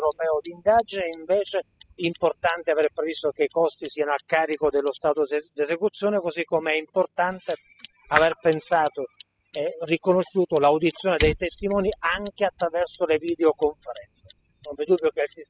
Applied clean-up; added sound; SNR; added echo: classical method spectral subtraction.